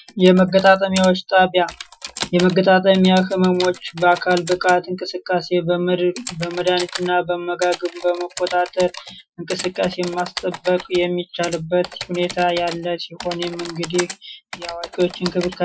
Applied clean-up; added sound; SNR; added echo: classical method Wiener filter.